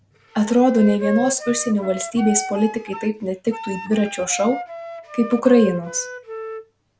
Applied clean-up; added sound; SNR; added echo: none; Wind instrument, woodwind instrument; 10 dB; none.